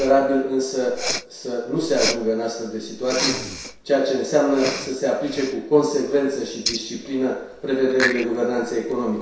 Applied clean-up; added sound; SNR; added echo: none; Respiratory sounds; 9 dB; reverberation time 0.7 s.